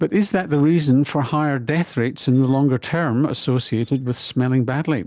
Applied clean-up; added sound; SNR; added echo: neural separator model SepFormer DNS4.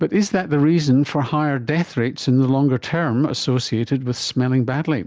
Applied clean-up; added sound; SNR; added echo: none; none; none; none.